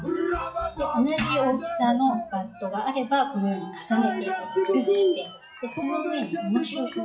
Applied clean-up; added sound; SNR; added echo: classical method WPE with log-MMSE.